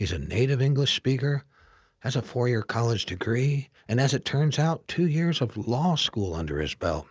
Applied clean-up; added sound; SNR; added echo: none; none; none; none.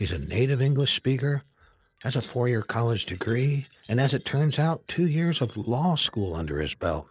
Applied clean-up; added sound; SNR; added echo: neural separator model SepFormer DNS4.